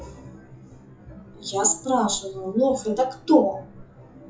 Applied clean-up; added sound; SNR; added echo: classical method WPE with log-MMSE.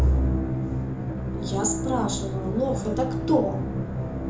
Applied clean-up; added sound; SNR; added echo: none; Musical instrument; -3 dB; reverberation time 0.7 s.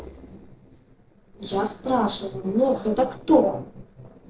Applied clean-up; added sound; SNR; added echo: neural separator model SepFormer DNS4.